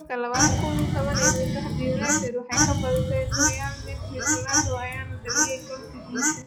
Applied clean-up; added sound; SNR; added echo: classical method log-MMSE.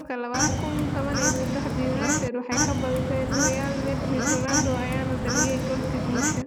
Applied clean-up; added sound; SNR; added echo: none; Bird / Fowl; -3 dB; none.